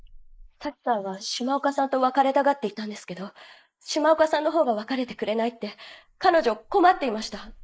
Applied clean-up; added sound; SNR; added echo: neural mask model Resemble Enhance denoiser.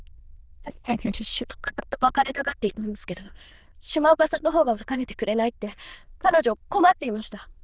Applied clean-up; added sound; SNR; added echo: neural diffusion model UNIVERSE++.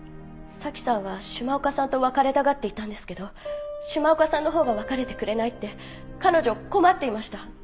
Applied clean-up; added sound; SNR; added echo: none; none; none; none.